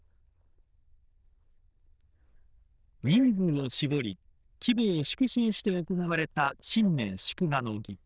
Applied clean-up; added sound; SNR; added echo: neural diffusion model UNIVERSE++.